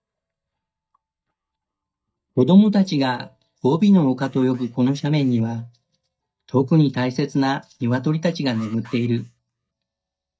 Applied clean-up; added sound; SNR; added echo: neural mask model DeepFilterNet 3.